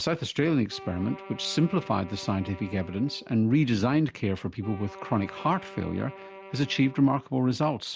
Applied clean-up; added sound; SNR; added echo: none; Wind instrument, woodwind instrument; 19 dB; none.